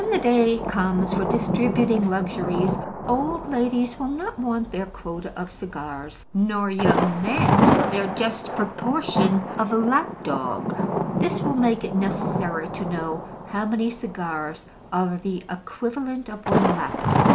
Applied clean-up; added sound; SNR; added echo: none; Thunder; 1 dB; none.